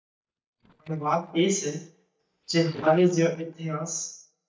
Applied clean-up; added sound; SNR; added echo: neural mask model DeepFilterNet 3.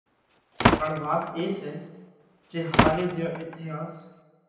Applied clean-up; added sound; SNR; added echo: none; Slam; -3 dB; reverberation time 0.9 s.